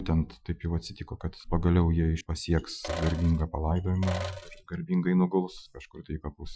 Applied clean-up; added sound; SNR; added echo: classical method Wiener filter.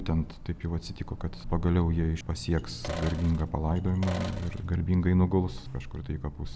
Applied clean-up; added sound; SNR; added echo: none; Sink (filling or washing); 13 dB; none.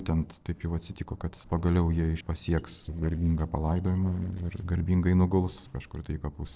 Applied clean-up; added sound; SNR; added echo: neural separator model SepFormer DNS4.